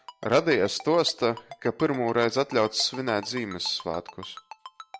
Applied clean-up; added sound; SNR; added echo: none; Ringtone; 18 dB; none.